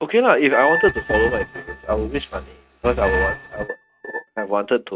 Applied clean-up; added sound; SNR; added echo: neural mask model RNNoise.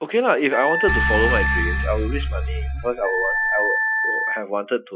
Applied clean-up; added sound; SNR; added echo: classical method Wiener filter.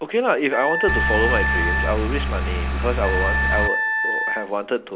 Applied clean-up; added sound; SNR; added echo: none; Wind instrument, woodwind instrument + Engine; -2 dB; none.